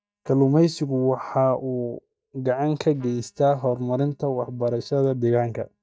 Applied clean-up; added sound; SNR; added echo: neural mask model DeepFilterNet 3.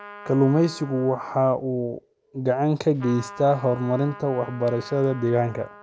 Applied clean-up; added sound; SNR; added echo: none; Trumpet; 19 dB; none.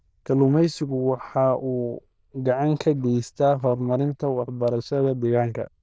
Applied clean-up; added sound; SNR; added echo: neural diffusion model UNIVERSE++.